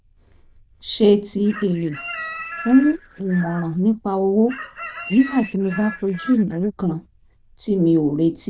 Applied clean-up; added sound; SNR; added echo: neural diffusion model UNIVERSE++.